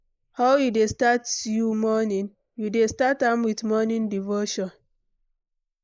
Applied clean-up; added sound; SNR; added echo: neural mask model Resemble Enhance denoiser.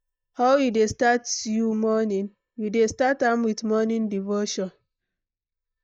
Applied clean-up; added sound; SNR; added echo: neural mask model DeepFilterNet 3.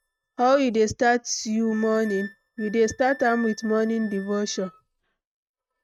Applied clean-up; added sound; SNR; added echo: neural mask model RNNoise.